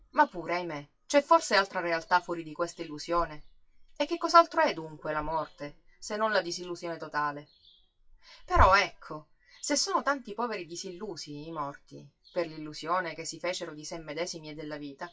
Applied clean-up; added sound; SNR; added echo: classical method WPE with log-MMSE.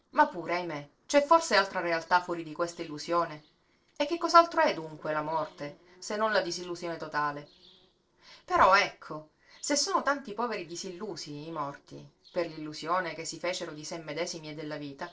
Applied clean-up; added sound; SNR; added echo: neural separator model SepFormer DNS4.